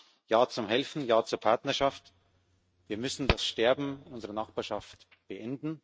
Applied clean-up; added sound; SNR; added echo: neural mask model RNNoise.